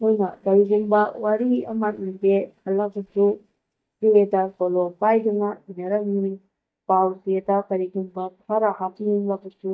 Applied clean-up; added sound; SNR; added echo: neural mask model DeepFilterNet 3.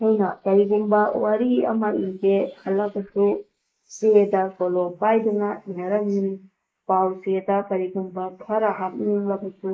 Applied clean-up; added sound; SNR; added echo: neural mask model Resemble Enhance denoiser.